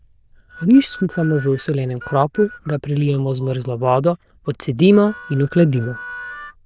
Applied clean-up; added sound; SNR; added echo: neural diffusion model UNIVERSE++.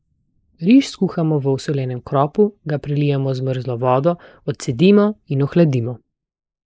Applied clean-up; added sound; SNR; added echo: neural mask model Resemble Enhance denoiser.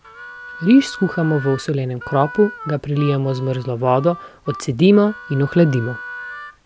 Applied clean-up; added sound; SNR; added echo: none; Harmonica; 16 dB; none.